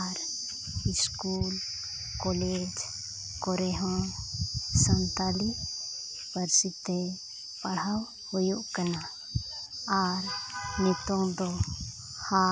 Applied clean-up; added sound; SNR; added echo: none; none; none; none.